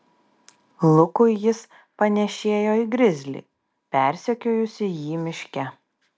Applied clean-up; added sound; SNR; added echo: none; none; none; none.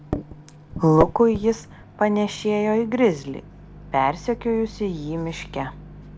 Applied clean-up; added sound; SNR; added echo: none; Microwave oven; 11 dB; none.